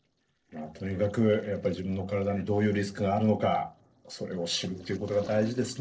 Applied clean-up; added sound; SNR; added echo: neural separator model SepFormer DNS4.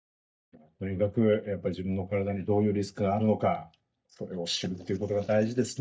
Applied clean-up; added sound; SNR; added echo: neural mask model DeepFilterNet 3.